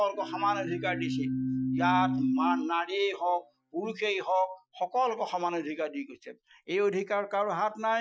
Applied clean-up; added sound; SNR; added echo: classical method Wiener filter.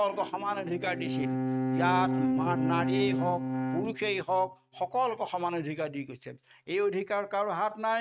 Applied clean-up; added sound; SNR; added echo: neural mask model RNNoise.